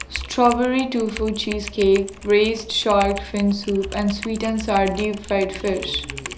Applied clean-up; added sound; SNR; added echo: none; Typing; 13 dB; none.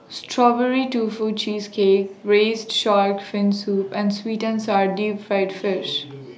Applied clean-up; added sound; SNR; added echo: none; none; none; none.